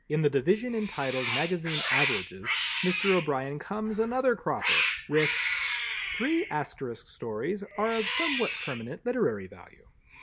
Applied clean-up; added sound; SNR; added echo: none; Cat; 2 dB; none.